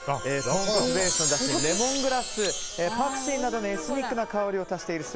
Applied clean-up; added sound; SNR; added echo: none; Chime; 4 dB; none.